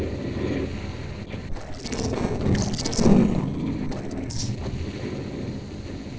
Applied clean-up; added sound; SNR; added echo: neural separator model SepFormer DNS4.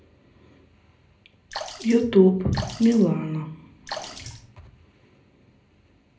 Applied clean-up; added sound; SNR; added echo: none; Sink (filling or washing) / Water / Splash, splatter; 12 dB; reverberation time 0.5 s.